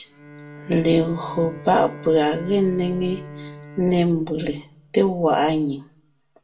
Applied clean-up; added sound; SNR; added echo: none; Bowed string instrument; 17 dB; reverberation time 0.4 s.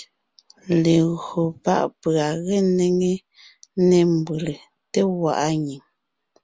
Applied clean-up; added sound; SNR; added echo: none; none; none; none.